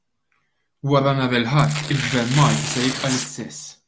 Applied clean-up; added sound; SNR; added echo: none; Tearing; 7 dB; none.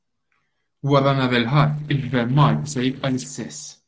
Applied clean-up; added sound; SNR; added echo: neural separator model SepFormer DNS4.